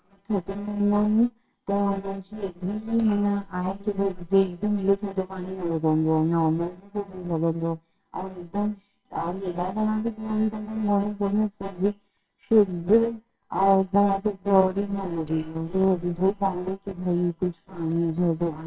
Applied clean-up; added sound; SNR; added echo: neural separator model SepFormer WHAMR!.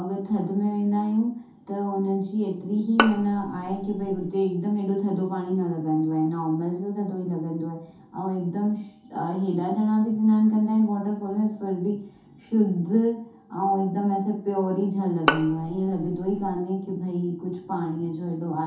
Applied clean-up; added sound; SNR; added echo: none; Bowed string instrument; 4 dB; reverberation time 0.5 s.